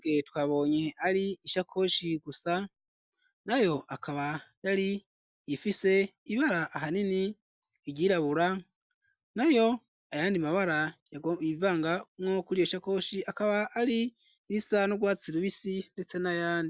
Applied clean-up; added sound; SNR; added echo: none; none; none; none.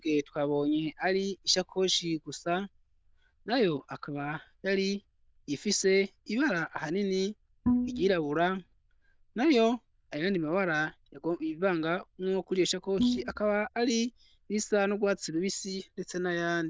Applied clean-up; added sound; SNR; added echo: neural diffusion model UNIVERSE++.